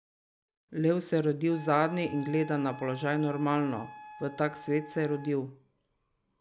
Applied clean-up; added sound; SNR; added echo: none; Wind instrument, woodwind instrument; 18 dB; none.